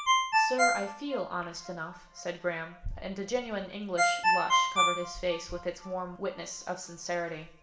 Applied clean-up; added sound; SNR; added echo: none; Ringtone; -3 dB; reverberation time 0.9 s.